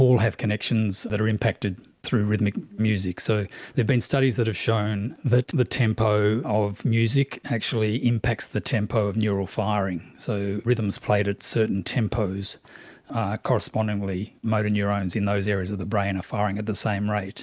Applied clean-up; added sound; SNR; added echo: none; none; none; none.